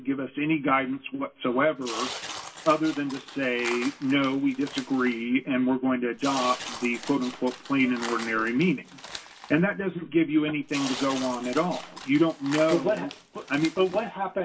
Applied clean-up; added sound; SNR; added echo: none; Tearing; 13 dB; reverberation time 0.2 s.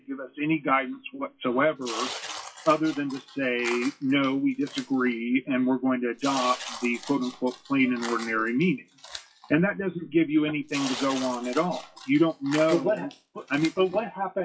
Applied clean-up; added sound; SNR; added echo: classical method WPE with log-MMSE.